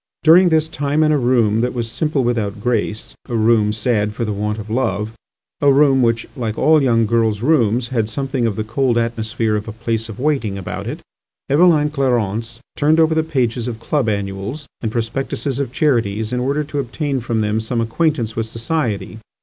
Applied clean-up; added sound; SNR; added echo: none; none; none; none.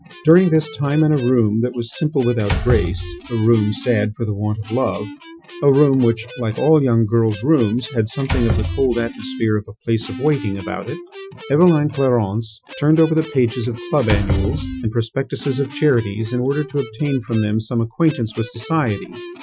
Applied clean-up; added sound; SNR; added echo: classical method Wiener filter.